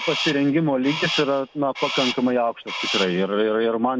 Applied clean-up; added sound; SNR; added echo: none; Crow; 8 dB; none.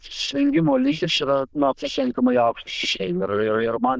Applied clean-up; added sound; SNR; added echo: neural diffusion model UNIVERSE++.